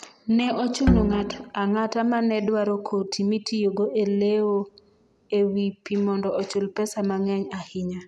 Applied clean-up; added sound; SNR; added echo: none; Bowed string instrument; 1 dB; none.